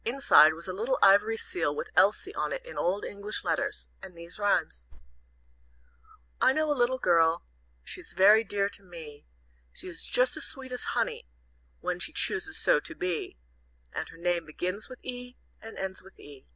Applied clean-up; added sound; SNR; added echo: none; none; none; none.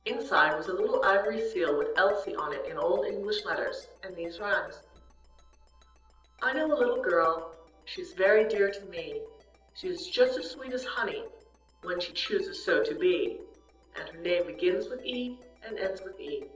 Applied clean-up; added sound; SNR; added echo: neural separator model SepFormer DNS4.